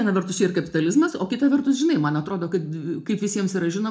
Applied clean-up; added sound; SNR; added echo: none; none; none; reverberation time 0.3 s.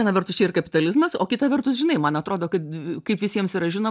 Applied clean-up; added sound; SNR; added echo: none; none; none; none.